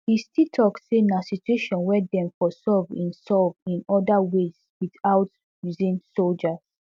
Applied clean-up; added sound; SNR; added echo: none; none; none; none.